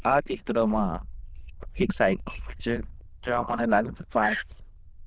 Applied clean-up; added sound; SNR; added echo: neural diffusion model UNIVERSE++.